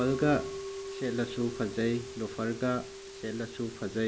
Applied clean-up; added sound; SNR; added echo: none; Musical instrument; 9 dB; none.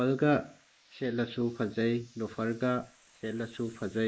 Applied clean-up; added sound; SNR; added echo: neural mask model Resemble Enhance denoiser.